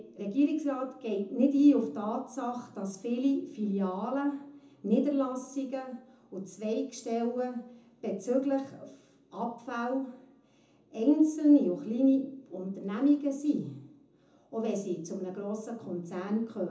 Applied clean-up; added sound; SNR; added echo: none; none; none; reverberation time 0.6 s.